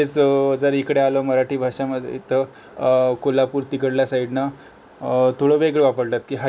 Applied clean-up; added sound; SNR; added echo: none; none; none; none.